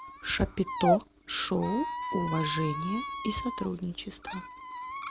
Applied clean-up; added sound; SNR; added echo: none; Squeak; 4 dB; none.